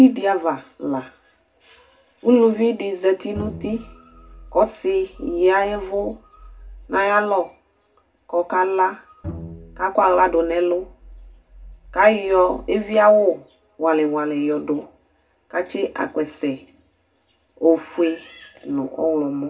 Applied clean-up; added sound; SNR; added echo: none; Bowed string instrument; 18 dB; reverberation time 0.3 s.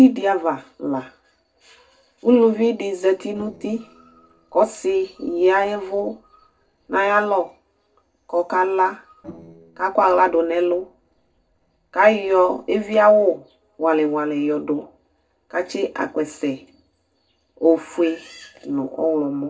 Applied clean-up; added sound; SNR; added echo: neural separator model SepFormer DNS4.